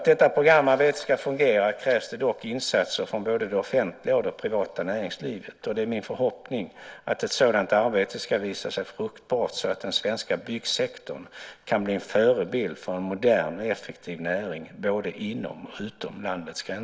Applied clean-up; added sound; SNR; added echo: none; none; none; none.